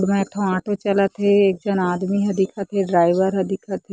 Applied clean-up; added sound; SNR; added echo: none; none; none; none.